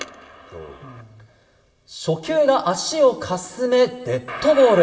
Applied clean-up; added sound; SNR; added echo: none; none; none; reverberation time 2.5 s.